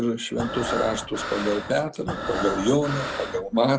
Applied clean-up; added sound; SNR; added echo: none; Breathing; 6 dB; none.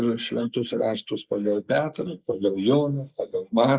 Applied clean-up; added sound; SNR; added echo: neural mask model Resemble Enhance denoiser.